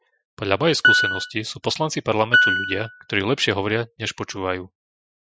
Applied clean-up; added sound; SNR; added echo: classical method Wiener filter.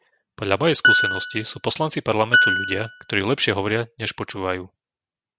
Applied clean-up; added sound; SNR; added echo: none; Piano; -3 dB; none.